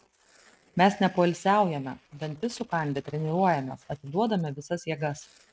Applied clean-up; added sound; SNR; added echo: neural mask model RNNoise.